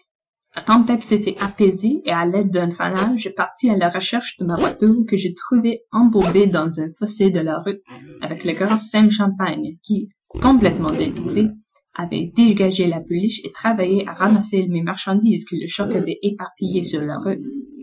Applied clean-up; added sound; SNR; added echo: classical method Wiener filter.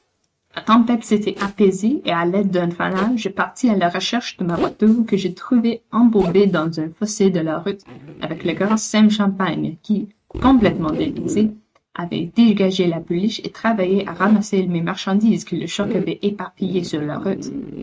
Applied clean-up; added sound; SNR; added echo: neural mask model RNNoise.